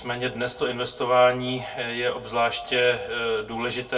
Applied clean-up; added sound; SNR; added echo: none; none; none; reverberation time 0.2 s.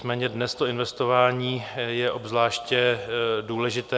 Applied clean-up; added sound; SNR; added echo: none; none; none; none.